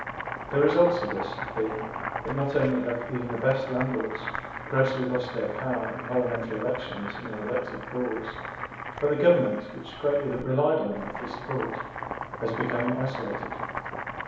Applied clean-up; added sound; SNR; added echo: none; Boiling; 8 dB; reverberation time 2.2 s.